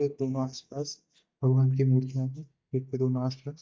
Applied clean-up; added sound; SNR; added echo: neural mask model DeepFilterNet 3.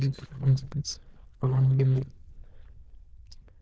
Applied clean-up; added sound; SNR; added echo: neural diffusion model UNIVERSE++.